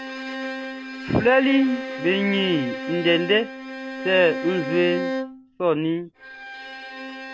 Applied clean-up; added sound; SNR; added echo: none; Bowed string instrument; 8 dB; none.